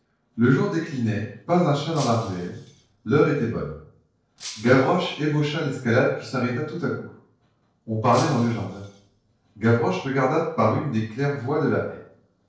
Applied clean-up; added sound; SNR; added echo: neural separator model SepFormer DNS4.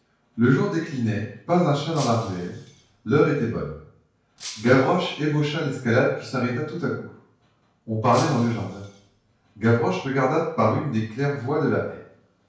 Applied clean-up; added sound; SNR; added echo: none; Shatter; 19 dB; reverberation time 0.5 s.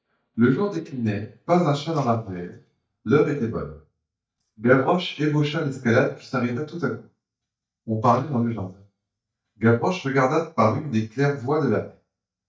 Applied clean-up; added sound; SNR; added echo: neural mask model DeepFilterNet 3.